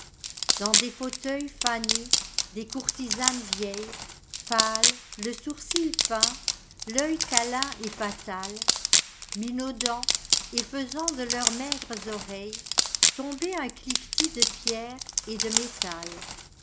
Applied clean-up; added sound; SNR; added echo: none; Wood; -5 dB; none.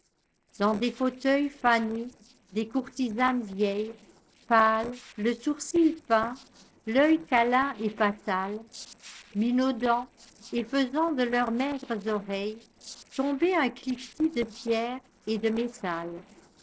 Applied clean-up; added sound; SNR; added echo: neural separator model SepFormer DNS4.